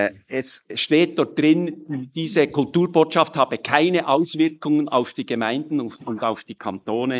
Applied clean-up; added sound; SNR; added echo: neural mask model Resemble Enhance denoiser.